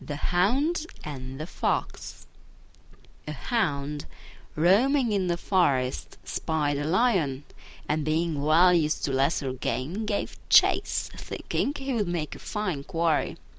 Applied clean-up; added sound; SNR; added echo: none; none; none; none.